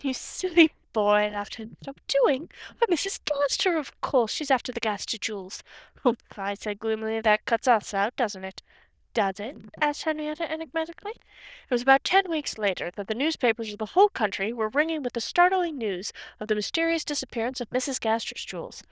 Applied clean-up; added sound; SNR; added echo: neural diffusion model UNIVERSE++.